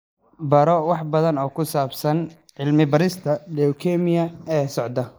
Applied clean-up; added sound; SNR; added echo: neural mask model Resemble Enhance denoiser.